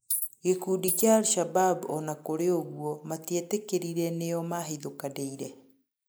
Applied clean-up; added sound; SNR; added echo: neural mask model Resemble Enhance denoiser.